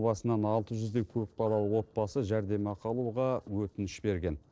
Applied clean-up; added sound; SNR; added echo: neural separator model SepFormer DNS4.